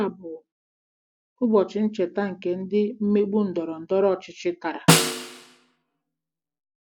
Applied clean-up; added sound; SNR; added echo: none; Snare drum; -2 dB; none.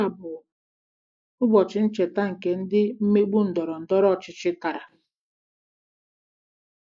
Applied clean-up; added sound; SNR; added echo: neural mask model Resemble Enhance denoiser.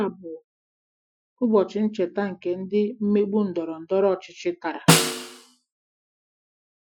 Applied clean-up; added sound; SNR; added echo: classical method Wiener filter.